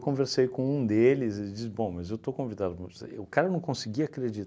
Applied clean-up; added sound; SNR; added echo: none; none; none; none.